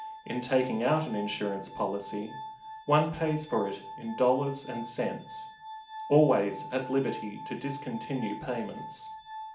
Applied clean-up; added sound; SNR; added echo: none; Glass; 12 dB; reverberation time 0.4 s.